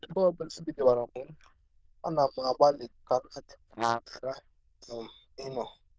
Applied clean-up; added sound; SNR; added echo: neural diffusion model UNIVERSE++.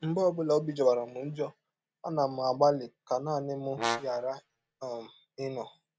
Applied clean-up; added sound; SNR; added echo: none; Brass instrument; 6 dB; none.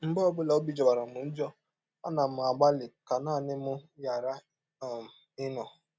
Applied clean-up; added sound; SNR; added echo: none; none; none; none.